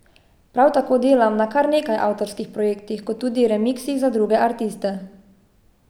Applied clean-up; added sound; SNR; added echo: none; none; none; none.